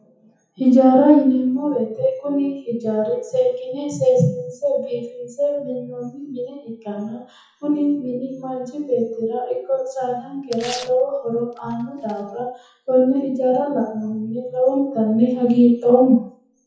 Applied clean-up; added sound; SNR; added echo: classical method WPE with log-MMSE.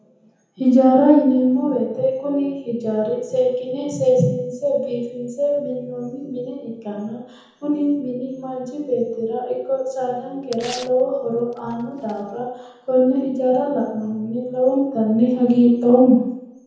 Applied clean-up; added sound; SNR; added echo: none; Tearing; 20 dB; reverberation time 0.9 s.